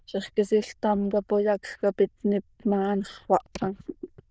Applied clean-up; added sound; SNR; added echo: neural diffusion model UNIVERSE++.